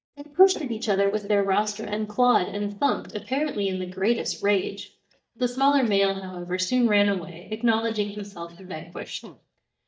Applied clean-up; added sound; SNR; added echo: neural mask model DeepFilterNet 3.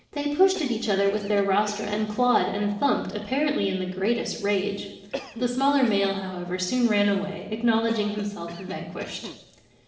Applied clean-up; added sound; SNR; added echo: neural separator model SepFormer DNS4.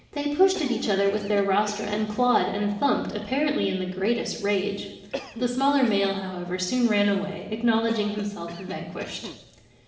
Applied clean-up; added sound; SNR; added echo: none; Cough; 19 dB; reverberation time 1.1 s.